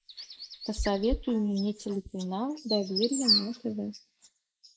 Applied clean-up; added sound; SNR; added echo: neural mask model Resemble Enhance denoiser.